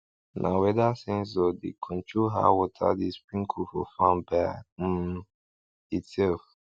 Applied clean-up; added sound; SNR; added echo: none; none; none; none.